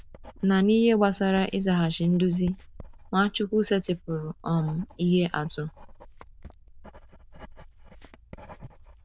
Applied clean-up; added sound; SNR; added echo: neural diffusion model UNIVERSE++.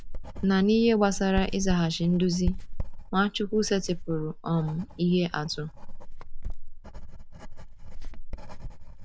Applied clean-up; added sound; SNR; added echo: none; Writing; 5 dB; none.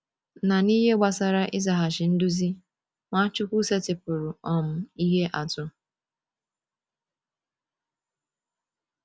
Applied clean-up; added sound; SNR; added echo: none; none; none; none.